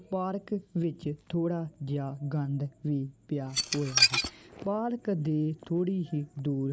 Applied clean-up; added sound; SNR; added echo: none; Dishes, pots, and pans / Glass; -4 dB; none.